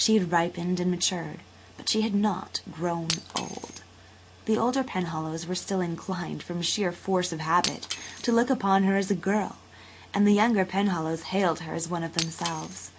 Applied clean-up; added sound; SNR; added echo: none; Shatter; 15 dB; none.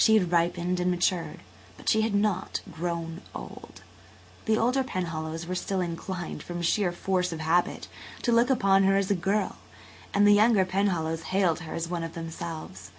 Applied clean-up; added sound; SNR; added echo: none; none; none; none.